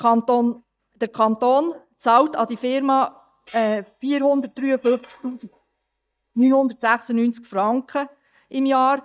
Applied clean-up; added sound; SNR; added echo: neural mask model DeepFilterNet 3.